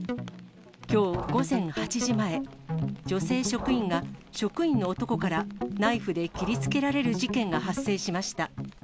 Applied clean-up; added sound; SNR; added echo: none; Liquid; 17 dB; none.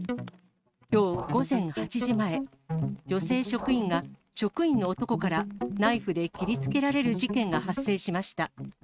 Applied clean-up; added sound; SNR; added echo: neural mask model RNNoise.